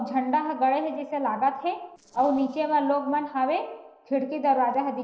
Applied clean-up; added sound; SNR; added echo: neural separator model SepFormer DNS4.